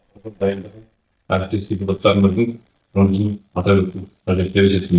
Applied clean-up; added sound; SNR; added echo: neural mask model DeepFilterNet 3.